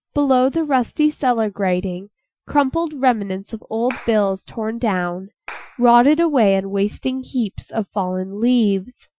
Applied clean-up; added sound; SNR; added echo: classical method Wiener filter.